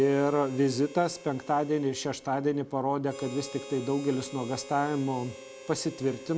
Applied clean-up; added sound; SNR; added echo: none; Harmonica; 17 dB; none.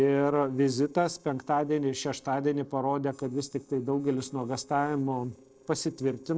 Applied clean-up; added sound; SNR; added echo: neural separator model SepFormer DNS4.